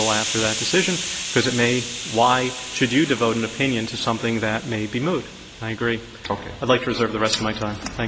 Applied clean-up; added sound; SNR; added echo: none; Hiss; 9 dB; none.